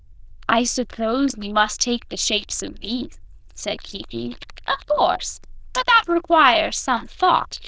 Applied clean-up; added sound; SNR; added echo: neural diffusion model UNIVERSE++.